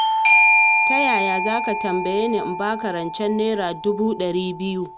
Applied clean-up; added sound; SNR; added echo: none; Bell / Doorbell; -2 dB; none.